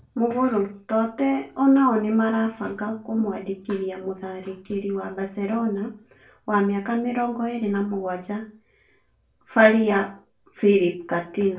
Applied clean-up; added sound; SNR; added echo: none; none; none; reverberation time 0.3 s.